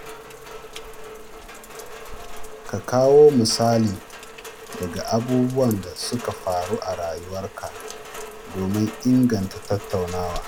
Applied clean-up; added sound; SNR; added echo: none; Rain; 13 dB; none.